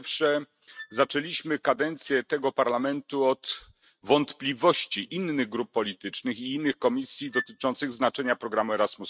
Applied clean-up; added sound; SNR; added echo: neural mask model RNNoise.